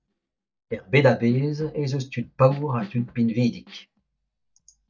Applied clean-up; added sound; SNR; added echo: neural mask model DeepFilterNet 3.